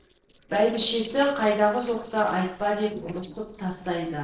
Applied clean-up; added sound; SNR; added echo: neural separator model SepFormer DNS4.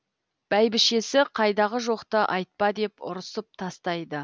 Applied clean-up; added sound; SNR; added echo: none; none; none; none.